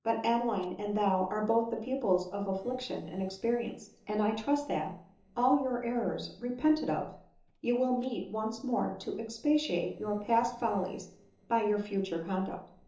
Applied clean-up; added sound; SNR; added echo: neural separator model SepFormer DNS4.